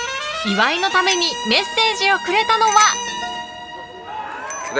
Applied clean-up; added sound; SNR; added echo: none; Bicycle bell; 14 dB; none.